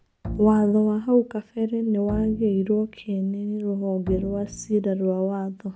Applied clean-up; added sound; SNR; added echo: none; Bowed string instrument; 14 dB; none.